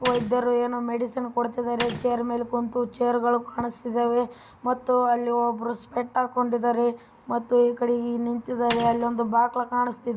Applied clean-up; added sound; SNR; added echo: none; Mechanisms; 10 dB; none.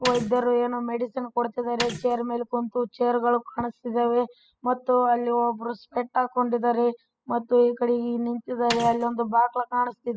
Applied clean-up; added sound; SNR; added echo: classical method spectral subtraction.